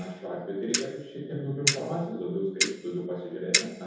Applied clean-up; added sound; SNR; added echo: none; Clock; 0 dB; reverberation time 0.9 s.